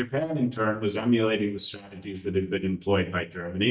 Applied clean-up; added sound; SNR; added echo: neural mask model DeepFilterNet 3.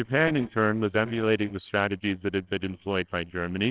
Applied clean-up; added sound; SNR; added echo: neural separator model SepFormer WHAMR!.